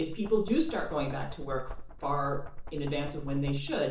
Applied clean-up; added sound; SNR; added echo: none; Knock; 5 dB; reverberation time 0.7 s.